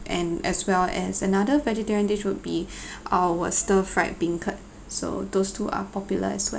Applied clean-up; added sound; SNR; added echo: none; none; none; none.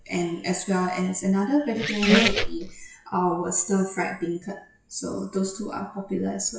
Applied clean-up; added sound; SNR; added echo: classical method WPE with log-MMSE.